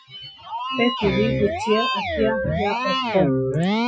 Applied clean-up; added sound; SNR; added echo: classical method Wiener filter.